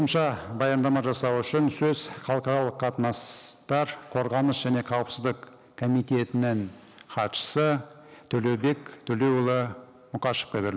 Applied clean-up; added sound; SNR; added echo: none; none; none; none.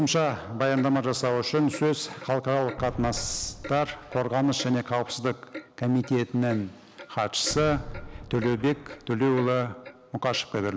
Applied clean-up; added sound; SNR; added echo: none; Clock + Boom; 16 dB; none.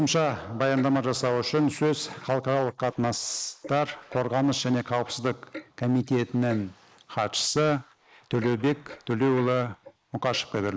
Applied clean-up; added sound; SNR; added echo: neural mask model Resemble Enhance denoiser.